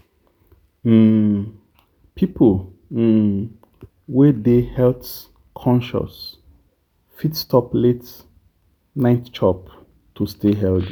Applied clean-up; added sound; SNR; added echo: none; none; none; none.